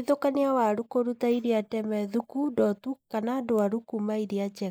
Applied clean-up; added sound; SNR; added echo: neural mask model Resemble Enhance denoiser.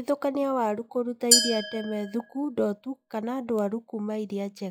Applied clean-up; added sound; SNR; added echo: classical method log-MMSE.